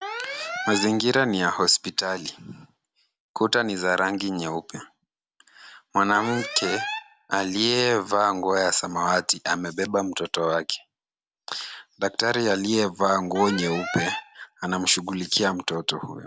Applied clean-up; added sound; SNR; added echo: none; Alarm; 9 dB; none.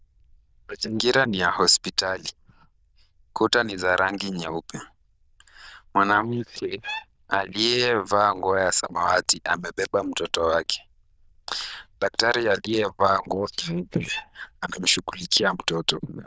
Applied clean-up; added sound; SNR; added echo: neural diffusion model UNIVERSE++.